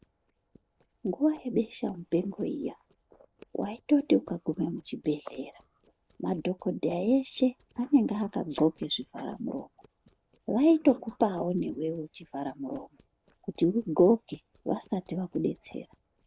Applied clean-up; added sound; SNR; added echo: neural separator model SepFormer DNS4.